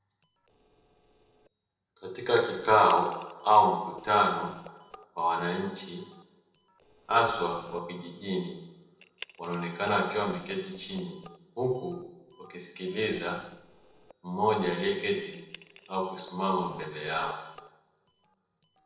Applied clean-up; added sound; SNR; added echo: neural separator model SepFormer DNS4.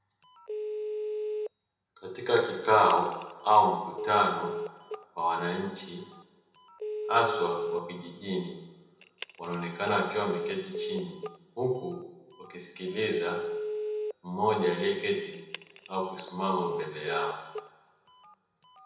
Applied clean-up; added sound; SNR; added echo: none; Telephone; 8 dB; reverberation time 0.9 s.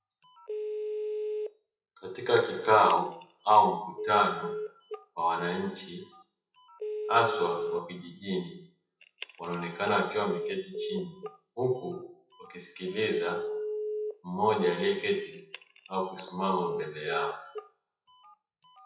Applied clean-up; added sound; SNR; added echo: classical method WPE with log-MMSE.